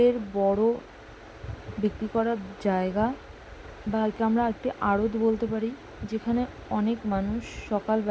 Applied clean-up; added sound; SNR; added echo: none; none; none; none.